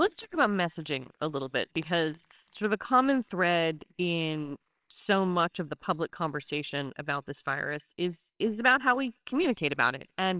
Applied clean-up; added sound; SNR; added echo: neural separator model SepFormer WHAMR!.